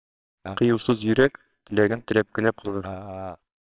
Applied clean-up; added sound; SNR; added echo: neural separator model SepFormer WHAMR!.